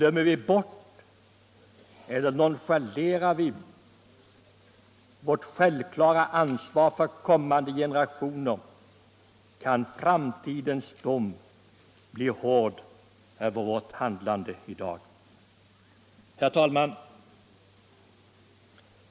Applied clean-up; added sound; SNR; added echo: none; none; none; none.